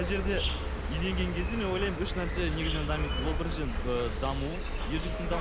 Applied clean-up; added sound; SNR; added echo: none; Insect; -2 dB; none.